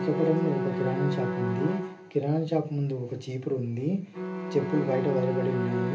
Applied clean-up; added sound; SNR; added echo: none; Bowed string instrument; 3 dB; reverberation time 0.3 s.